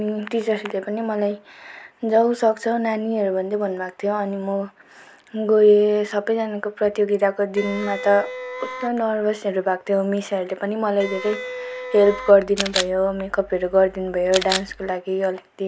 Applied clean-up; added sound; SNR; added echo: none; Camera + Wind instrument, woodwind instrument; 10 dB; none.